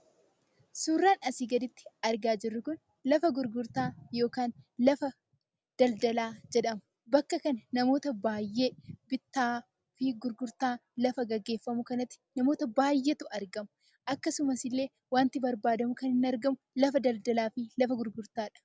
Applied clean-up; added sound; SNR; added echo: none; none; none; none.